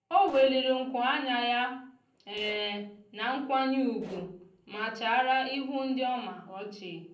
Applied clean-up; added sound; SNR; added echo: neural separator model SepFormer DNS4.